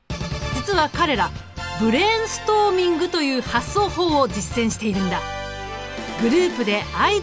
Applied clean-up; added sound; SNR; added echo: none; none; none; none.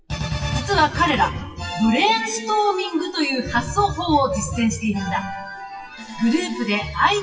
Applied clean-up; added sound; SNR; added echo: classical method WPE with log-MMSE.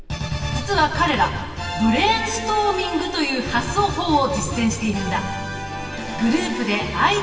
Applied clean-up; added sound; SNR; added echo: none; Drawer open or close; 20 dB; reverberation time 2.6 s.